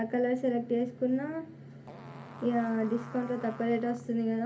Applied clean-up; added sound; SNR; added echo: none; Fart; 19 dB; reverberation time 0.3 s.